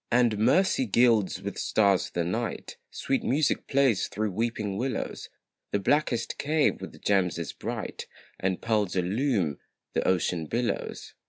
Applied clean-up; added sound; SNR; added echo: none; none; none; none.